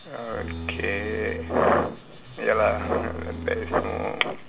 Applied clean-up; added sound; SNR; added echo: none; Bowed string instrument; 9 dB; reverberation time 1.0 s.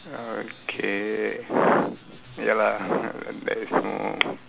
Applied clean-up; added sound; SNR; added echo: none; none; none; none.